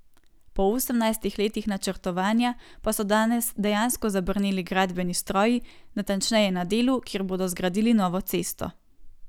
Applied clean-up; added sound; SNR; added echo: none; none; none; none.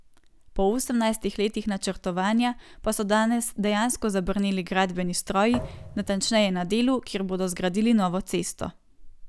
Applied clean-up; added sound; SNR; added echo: none; Thump, thud; 14 dB; none.